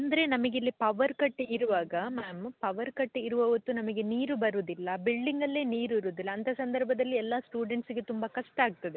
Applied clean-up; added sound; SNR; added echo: none; none; none; none.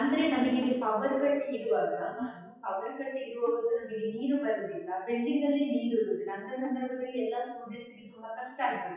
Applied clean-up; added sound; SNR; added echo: classical method WPE with log-MMSE.